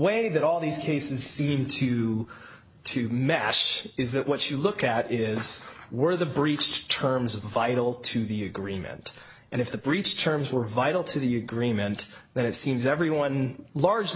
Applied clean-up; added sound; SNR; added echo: none; none; none; none.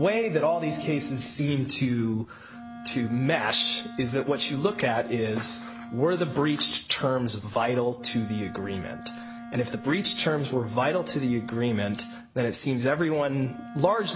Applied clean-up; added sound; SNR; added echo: none; Wind instrument, woodwind instrument; 14 dB; none.